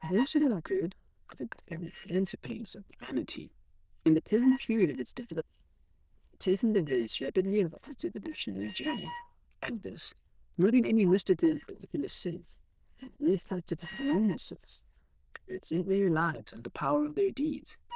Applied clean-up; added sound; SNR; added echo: neural diffusion model UNIVERSE++.